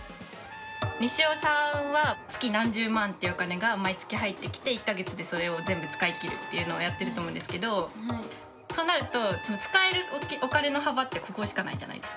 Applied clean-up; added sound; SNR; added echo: none; Trumpet; 13 dB; none.